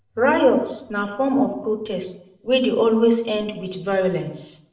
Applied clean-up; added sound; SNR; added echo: neural separator model SepFormer DNS4.